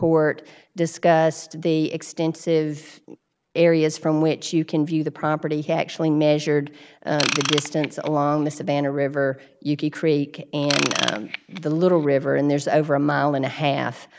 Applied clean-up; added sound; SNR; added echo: none; Ratchet, pawl / Tools; 6 dB; none.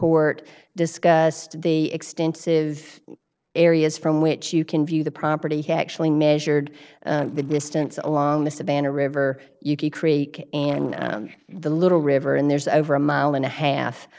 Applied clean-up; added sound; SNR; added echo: neural separator model SepFormer DNS4.